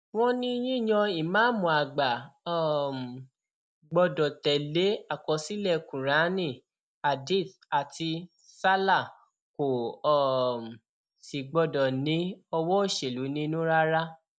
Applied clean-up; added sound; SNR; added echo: none; none; none; none.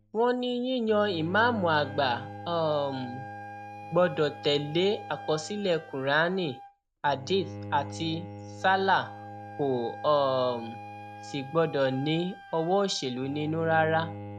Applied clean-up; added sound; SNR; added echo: none; Bowed string instrument + Wind instrument, woodwind instrument; 13 dB; none.